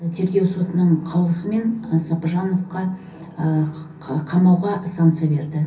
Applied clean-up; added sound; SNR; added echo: none; none; none; reverberation time 0.3 s.